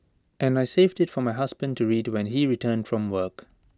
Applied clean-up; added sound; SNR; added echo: none; none; none; none.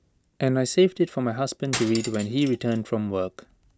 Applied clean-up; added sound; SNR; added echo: none; Cutlery, silverware; 11 dB; none.